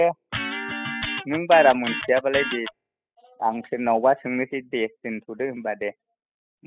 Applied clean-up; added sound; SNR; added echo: classical method spectral subtraction.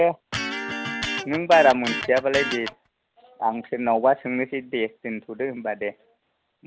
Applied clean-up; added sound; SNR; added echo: none; Electric guitar; 5 dB; none.